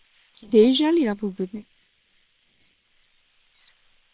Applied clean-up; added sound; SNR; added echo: neural separator model SepFormer WHAM!.